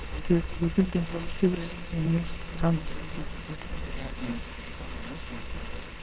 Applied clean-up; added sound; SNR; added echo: neural separator model SepFormer WHAMR!.